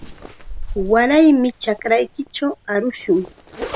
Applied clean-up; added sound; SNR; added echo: none; Zipper (clothing); 13 dB; none.